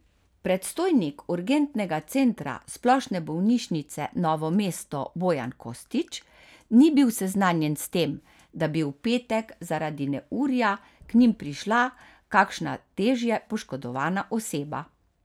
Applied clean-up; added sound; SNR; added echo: none; none; none; none.